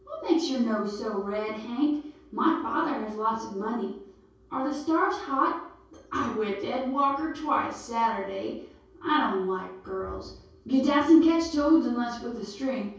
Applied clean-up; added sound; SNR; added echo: none; none; none; reverberation time 0.6 s.